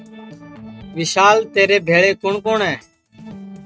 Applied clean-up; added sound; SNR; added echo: neural mask model RNNoise.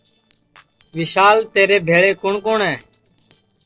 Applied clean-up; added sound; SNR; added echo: neural separator model SepFormer DNS4.